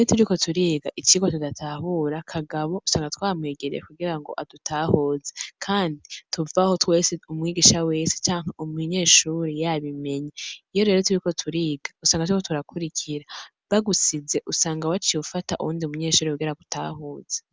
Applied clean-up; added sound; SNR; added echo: none; none; none; none.